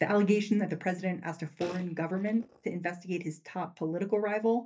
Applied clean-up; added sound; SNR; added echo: neural mask model DeepFilterNet 3.